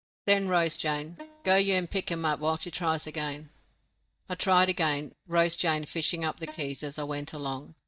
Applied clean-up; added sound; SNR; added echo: neural mask model DeepFilterNet 3.